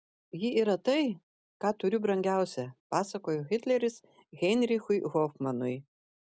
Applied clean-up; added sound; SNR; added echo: none; none; none; none.